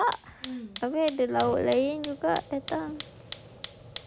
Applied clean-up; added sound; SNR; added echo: none; Fire; 3 dB; none.